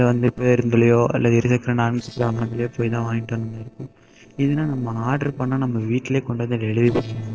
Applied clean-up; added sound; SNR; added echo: neural separator model SepFormer DNS4.